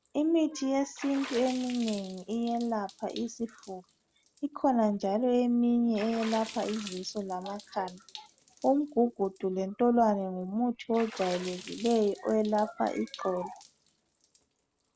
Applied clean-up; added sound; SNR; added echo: none; Water / Splash, splatter; 18 dB; none.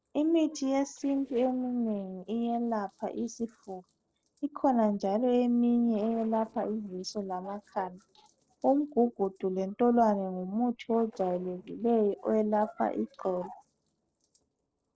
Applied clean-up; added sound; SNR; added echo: neural separator model SepFormer DNS4.